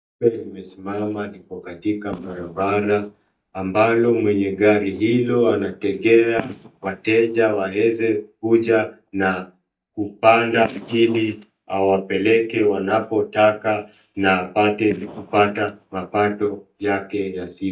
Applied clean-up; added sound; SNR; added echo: neural mask model DeepFilterNet 3.